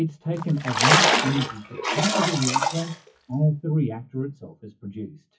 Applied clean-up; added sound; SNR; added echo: classical method WPE with log-MMSE.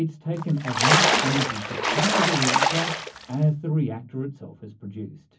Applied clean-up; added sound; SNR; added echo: none; Splash, splatter; -4 dB; reverberation time 0.3 s.